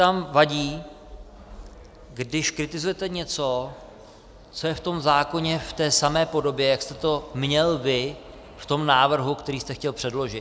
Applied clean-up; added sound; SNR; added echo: none; none; none; none.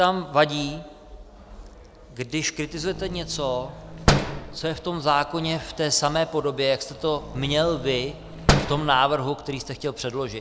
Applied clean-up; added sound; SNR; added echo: none; Slam; 3 dB; none.